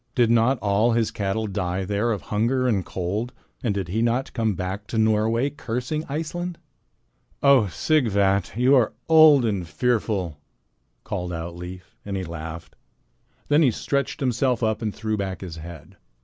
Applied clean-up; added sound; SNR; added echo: none; none; none; none.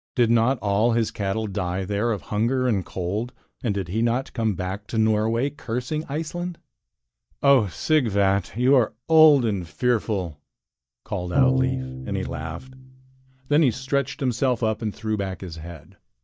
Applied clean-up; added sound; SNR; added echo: neural mask model DeepFilterNet 3.